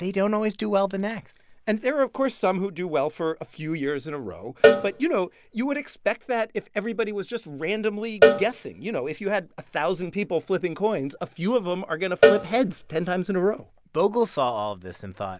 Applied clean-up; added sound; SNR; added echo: none; Cowbell; 0 dB; none.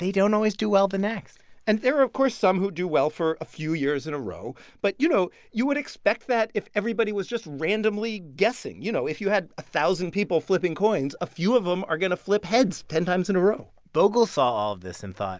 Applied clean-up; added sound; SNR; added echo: none; none; none; none.